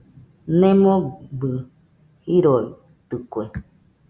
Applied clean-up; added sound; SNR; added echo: none; none; none; none.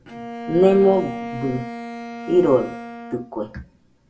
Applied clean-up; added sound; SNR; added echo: none; Bowed string instrument; 11 dB; reverberation time 0.2 s.